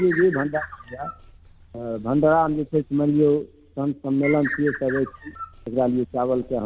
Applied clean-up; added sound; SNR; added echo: none; Bird; 14 dB; none.